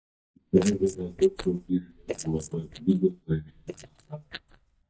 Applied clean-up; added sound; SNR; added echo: neural mask model DeepFilterNet 3.